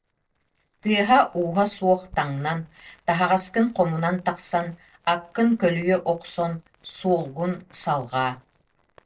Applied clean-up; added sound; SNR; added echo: neural separator model SepFormer DNS4.